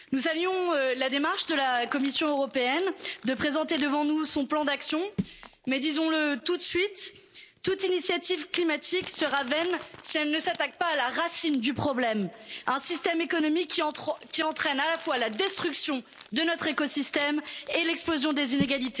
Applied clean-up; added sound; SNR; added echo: none; Crumpling, crinkling; 18 dB; none.